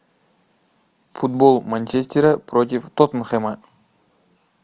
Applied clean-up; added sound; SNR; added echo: none; none; none; none.